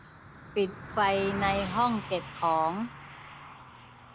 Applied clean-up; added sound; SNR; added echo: none; Car passing by; 11 dB; none.